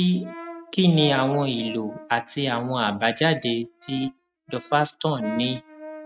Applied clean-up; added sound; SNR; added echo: neural mask model RNNoise.